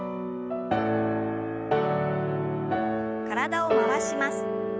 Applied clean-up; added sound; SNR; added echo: none; none; none; none.